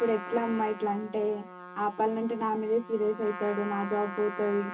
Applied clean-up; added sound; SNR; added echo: none; Trumpet; 12 dB; reverberation time 0.2 s.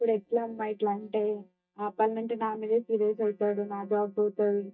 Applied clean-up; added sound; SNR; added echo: neural mask model DeepFilterNet 3.